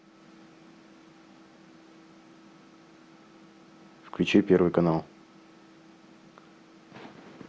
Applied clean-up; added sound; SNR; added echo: none; none; none; none.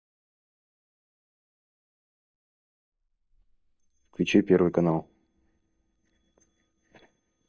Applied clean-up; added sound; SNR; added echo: neural mask model DeepFilterNet 3.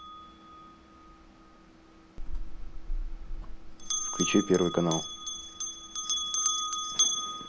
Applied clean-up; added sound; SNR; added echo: none; Bell; -1 dB; none.